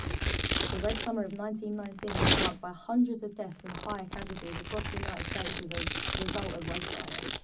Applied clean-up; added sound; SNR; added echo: none; Domestic sounds, home sounds; -5 dB; reverberation time 0.4 s.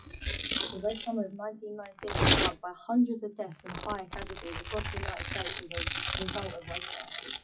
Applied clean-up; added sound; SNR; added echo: classical method WPE with log-MMSE.